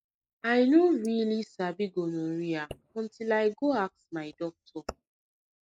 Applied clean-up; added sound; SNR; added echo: neural mask model Resemble Enhance denoiser.